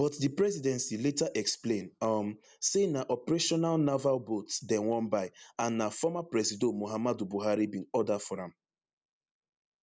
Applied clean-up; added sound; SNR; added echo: none; none; none; none.